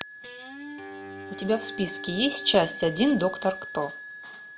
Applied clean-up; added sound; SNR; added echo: none; Guitar + Wind instrument, woodwind instrument; 12 dB; none.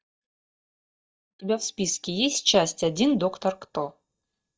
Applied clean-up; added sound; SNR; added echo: neural mask model DeepFilterNet 3.